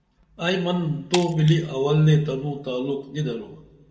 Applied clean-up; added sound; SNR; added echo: none; Shatter; 15 dB; reverberation time 1.2 s.